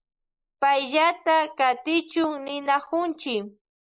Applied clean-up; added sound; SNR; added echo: neural mask model Resemble Enhance denoiser.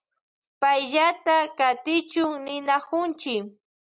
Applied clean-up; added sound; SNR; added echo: none; none; none; none.